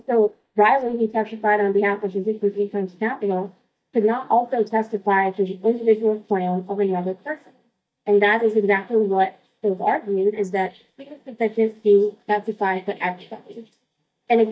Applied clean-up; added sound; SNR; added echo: neural mask model DeepFilterNet 3.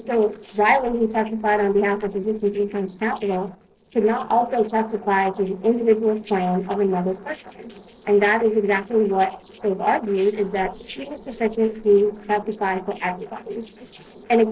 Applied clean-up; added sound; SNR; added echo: neural separator model SepFormer DNS4.